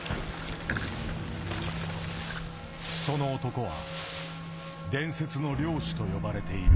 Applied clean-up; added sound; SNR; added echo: none; Toilet flush; 1 dB; none.